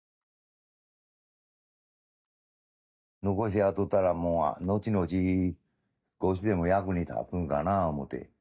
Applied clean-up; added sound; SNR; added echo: neural mask model DeepFilterNet 3.